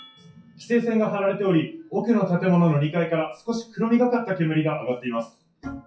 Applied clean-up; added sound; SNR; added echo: classical method WPE with log-MMSE.